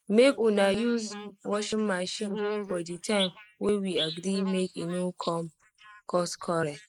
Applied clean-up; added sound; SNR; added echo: neural mask model Resemble Enhance denoiser.